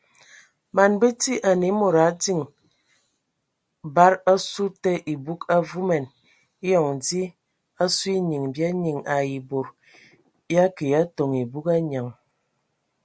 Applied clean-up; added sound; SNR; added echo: none; none; none; none.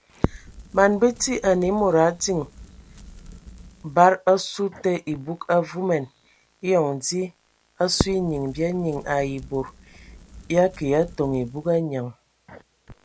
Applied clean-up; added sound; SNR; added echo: none; Crackle; 14 dB; none.